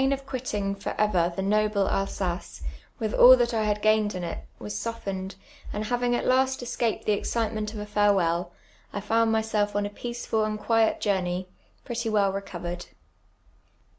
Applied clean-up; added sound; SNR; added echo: none; none; none; none.